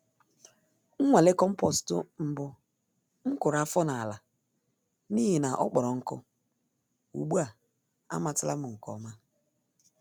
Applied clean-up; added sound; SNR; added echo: none; none; none; none.